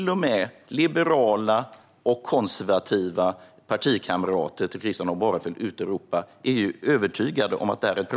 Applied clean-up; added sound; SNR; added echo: none; none; none; none.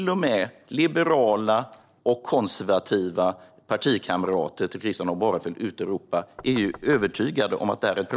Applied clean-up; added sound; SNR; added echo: neural separator model SepFormer DNS4.